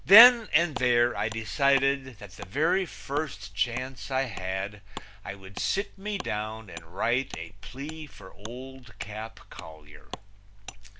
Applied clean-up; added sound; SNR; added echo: none; Wood; 17 dB; none.